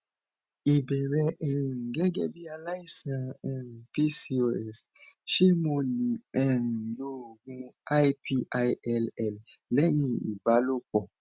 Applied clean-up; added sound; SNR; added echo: none; none; none; none.